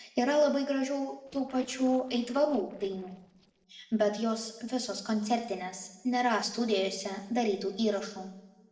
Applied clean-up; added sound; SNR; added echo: neural separator model SepFormer DNS4.